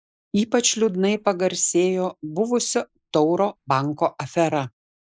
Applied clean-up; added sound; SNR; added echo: neural mask model Resemble Enhance denoiser.